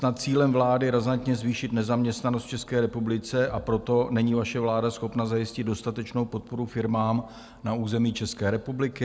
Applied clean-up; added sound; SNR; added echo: none; none; none; none.